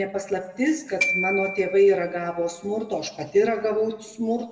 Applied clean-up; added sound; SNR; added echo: none; Glockenspiel; 8 dB; reverberation time 1.2 s.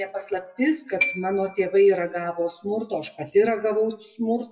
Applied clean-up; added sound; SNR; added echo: classical method WPE with log-MMSE.